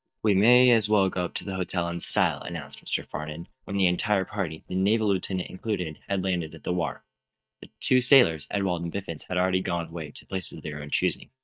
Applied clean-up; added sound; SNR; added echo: neural mask model DeepFilterNet 3.